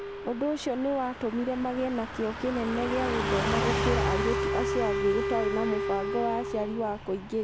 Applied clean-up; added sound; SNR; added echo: none; Wind instrument, woodwind instrument + Car passing by / Truck; 1 dB; none.